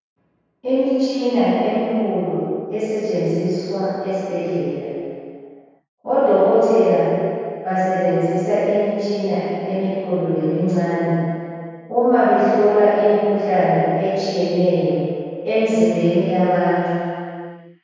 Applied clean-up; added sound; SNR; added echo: none; none; none; reverberation time 2.2 s.